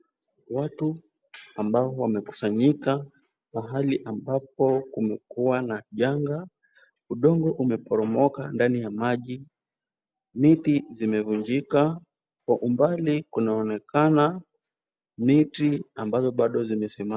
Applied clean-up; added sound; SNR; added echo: none; none; none; none.